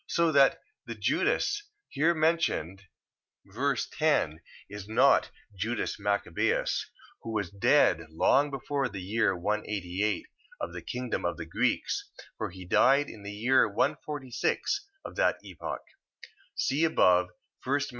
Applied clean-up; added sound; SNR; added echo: none; none; none; none.